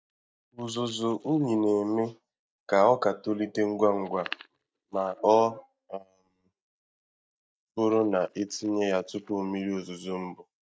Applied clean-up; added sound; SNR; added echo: neural mask model DeepFilterNet 3.